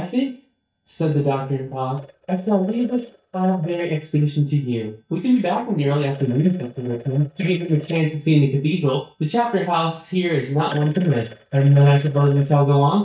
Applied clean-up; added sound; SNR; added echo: neural mask model DeepFilterNet 3.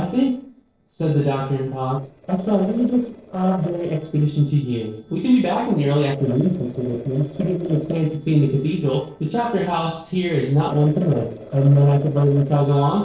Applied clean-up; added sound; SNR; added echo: neural separator model SepFormer DNS4.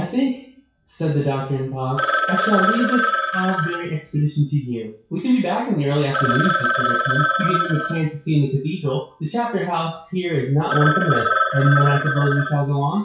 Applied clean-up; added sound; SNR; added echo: classical method WPE with log-MMSE.